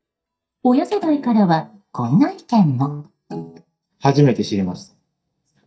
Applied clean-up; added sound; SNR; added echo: neural mask model DeepFilterNet 3.